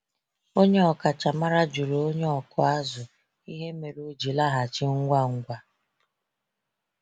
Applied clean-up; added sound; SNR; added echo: none; none; none; none.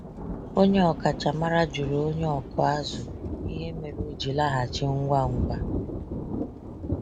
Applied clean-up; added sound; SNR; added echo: none; Thunder; 6 dB; none.